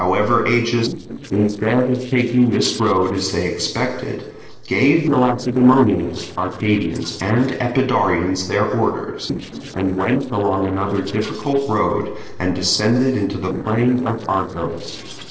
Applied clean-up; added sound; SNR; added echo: neural separator model SepFormer DNS4.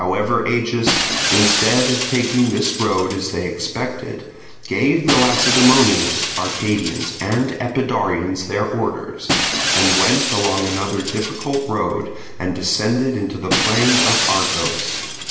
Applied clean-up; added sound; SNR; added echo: none; Shatter; 2 dB; reverberation time 1.1 s.